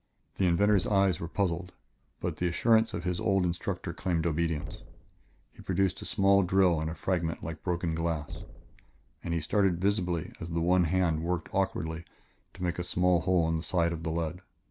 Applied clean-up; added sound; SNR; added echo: none; Knock; 17 dB; none.